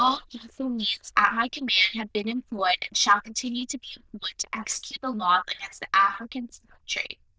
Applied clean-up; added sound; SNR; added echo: neural diffusion model UNIVERSE++.